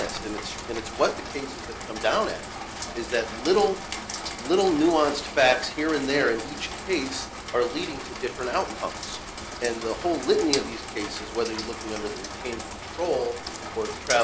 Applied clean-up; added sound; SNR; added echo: none; Rain; 8 dB; none.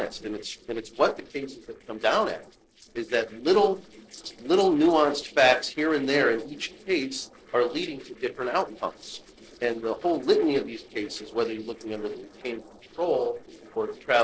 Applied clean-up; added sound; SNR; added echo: neural separator model SepFormer DNS4.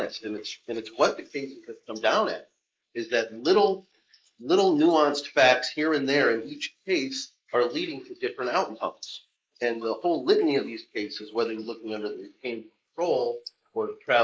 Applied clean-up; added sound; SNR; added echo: neural mask model Resemble Enhance denoiser.